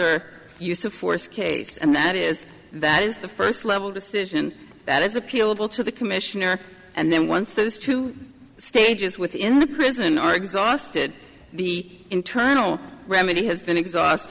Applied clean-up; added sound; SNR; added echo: none; none; none; none.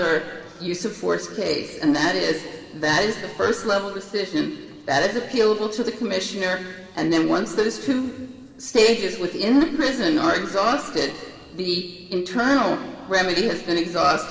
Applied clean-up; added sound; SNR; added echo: none; none; none; reverberation time 1.9 s.